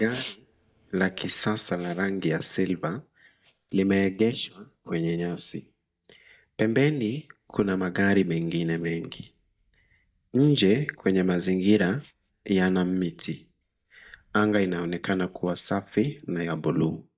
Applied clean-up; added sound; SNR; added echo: neural mask model DeepFilterNet 3.